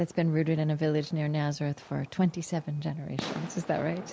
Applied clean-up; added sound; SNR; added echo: none; Fireworks; 16 dB; none.